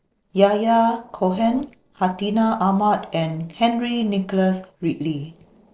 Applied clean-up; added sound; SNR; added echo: neural separator model SepFormer DNS4.